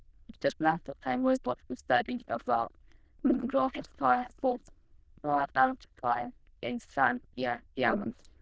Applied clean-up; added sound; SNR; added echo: neural diffusion model UNIVERSE++.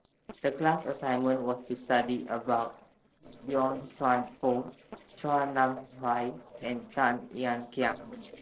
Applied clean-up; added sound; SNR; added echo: neural separator model SepFormer DNS4.